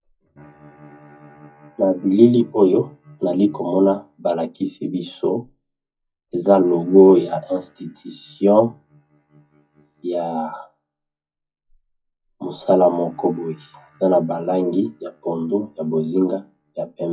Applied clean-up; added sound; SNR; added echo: classical method WPE with log-MMSE.